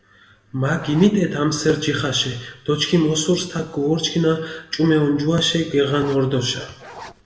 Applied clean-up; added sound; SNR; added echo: none; Zipper (clothing); 19 dB; reverberation time 0.6 s.